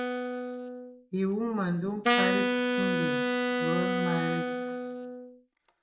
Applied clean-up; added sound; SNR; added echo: none; Wind instrument, woodwind instrument; -3 dB; reverberation time 0.6 s.